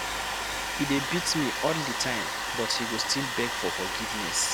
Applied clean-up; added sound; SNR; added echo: none; Domestic sounds, home sounds; 0 dB; none.